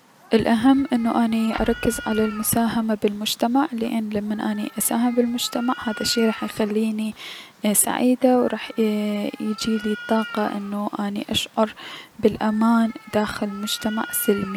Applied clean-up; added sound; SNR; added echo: none; Cat + Explosion; 17 dB; none.